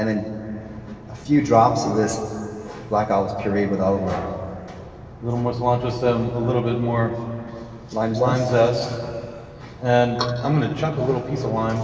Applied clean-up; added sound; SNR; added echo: none; none; none; reverberation time 2.4 s.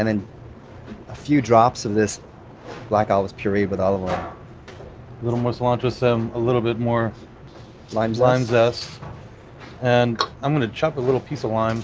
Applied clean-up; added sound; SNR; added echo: none; none; none; none.